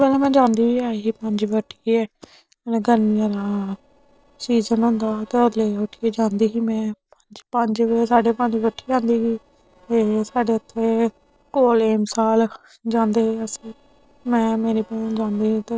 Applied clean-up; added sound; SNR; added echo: neural separator model SepFormer DNS4.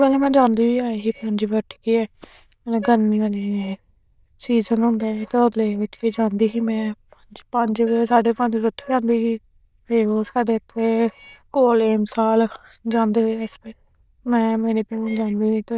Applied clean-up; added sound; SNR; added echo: neural diffusion model UNIVERSE++.